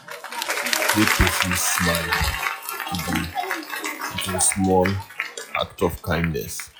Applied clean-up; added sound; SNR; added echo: classical method log-MMSE.